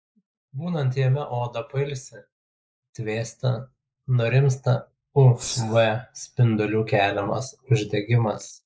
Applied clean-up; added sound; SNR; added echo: neural mask model Resemble Enhance denoiser.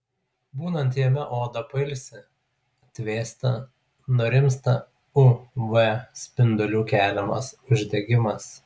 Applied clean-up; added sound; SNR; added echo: none; none; none; none.